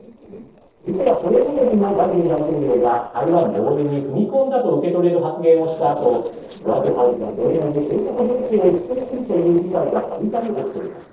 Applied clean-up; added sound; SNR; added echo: neural separator model SepFormer DNS4.